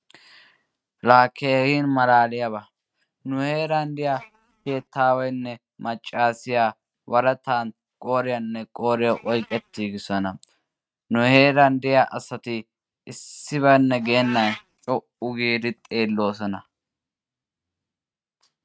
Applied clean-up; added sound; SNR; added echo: neural mask model RNNoise.